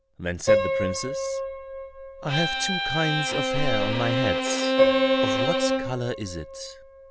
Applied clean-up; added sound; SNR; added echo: none; Piano + Bowed string instrument; -5 dB; none.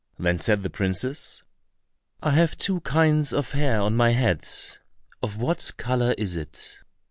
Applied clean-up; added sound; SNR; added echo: none; none; none; none.